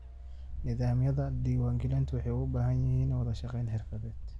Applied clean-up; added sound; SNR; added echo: none; Engine + Wind / Bird; 7 dB; none.